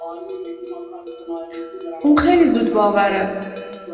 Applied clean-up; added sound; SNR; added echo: none; Bell; 20 dB; reverberation time 1.7 s.